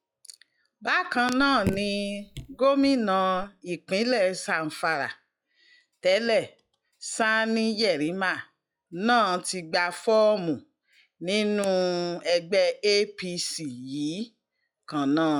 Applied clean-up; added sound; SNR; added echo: classical method log-MMSE.